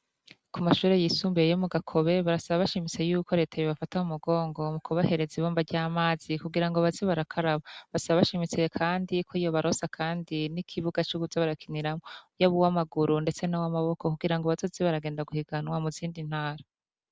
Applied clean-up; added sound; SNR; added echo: none; none; none; none.